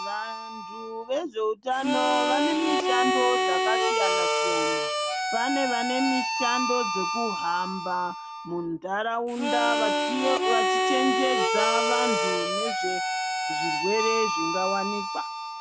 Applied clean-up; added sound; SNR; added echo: none; Harmonica; -3 dB; none.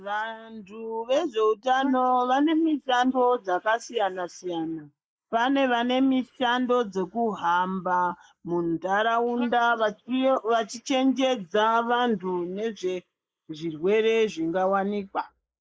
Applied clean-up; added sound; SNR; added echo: neural mask model Resemble Enhance denoiser.